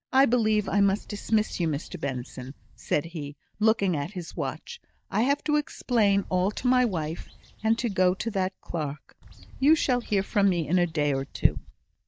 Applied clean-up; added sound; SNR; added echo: neural mask model DeepFilterNet 3.